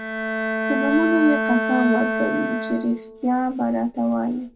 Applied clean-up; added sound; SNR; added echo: none; Bowed string instrument; 3 dB; reverberation time 0.2 s.